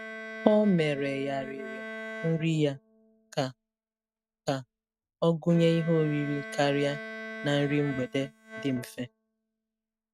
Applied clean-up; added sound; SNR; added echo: neural mask model RNNoise.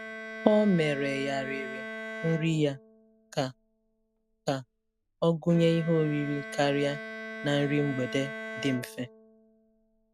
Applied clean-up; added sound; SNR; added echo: none; Bowed string instrument; 12 dB; none.